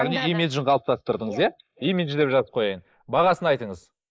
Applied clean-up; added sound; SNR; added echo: neural mask model Resemble Enhance denoiser.